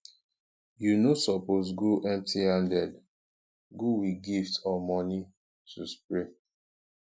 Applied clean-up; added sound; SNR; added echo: none; none; none; none.